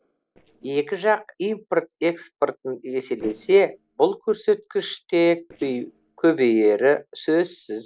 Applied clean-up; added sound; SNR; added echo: neural separator model SepFormer DNS4.